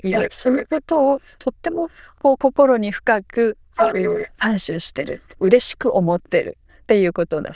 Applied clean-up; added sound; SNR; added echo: neural diffusion model UNIVERSE++.